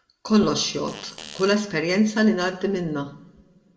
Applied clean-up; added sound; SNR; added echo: none; Fart; 16 dB; reverberation time 0.5 s.